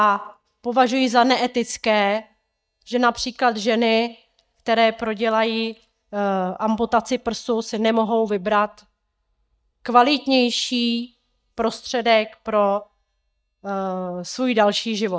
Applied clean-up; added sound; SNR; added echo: neural mask model DeepFilterNet 3.